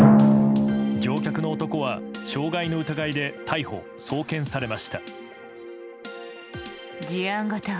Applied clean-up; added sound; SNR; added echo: none; Drum; -4 dB; none.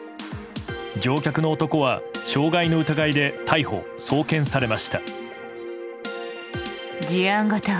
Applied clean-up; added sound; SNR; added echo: none; none; none; none.